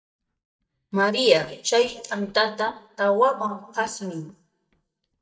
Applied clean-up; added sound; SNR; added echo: neural mask model DeepFilterNet 3.